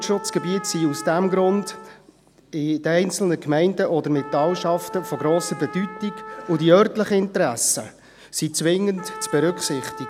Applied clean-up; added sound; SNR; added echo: none; Trumpet; 16 dB; none.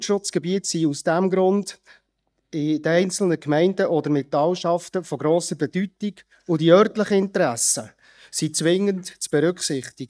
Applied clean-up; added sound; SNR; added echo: neural mask model DeepFilterNet 3.